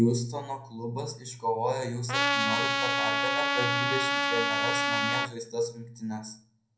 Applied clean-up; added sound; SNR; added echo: none; Trumpet; -5 dB; reverberation time 0.6 s.